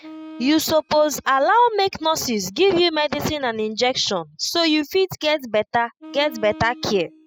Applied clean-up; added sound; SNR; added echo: classical method spectral subtraction.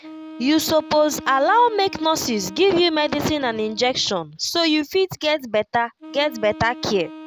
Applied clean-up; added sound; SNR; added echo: none; Wind instrument, woodwind instrument; 18 dB; none.